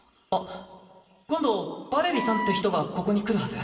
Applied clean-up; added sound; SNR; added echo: none; Wind instrument, woodwind instrument; 4 dB; reverberation time 2.0 s.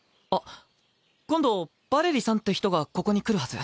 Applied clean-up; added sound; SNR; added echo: none; none; none; none.